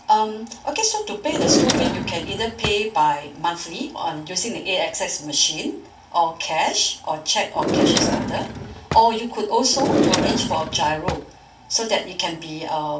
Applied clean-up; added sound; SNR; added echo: none; Drawer open or close; 0 dB; reverberation time 0.3 s.